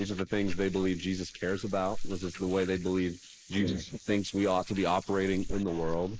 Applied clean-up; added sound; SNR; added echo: neural mask model Resemble Enhance denoiser.